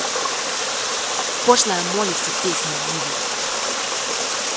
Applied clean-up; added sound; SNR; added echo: none; Water; -3 dB; none.